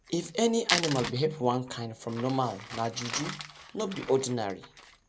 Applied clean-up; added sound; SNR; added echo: none; Crumpling, crinkling; 8 dB; none.